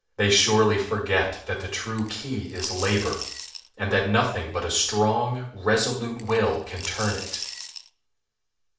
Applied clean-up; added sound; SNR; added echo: none; Coin (dropping) / Glass; 13 dB; reverberation time 0.5 s.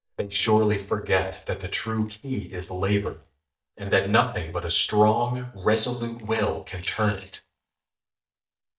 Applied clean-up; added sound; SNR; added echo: neural mask model DeepFilterNet 3.